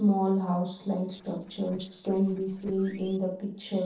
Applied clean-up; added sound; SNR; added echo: neural separator model SepFormer DNS4.